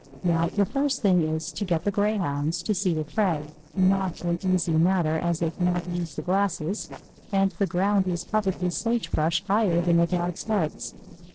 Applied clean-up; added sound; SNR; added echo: neural separator model SepFormer DNS4.